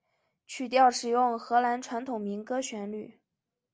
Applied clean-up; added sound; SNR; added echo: none; none; none; none.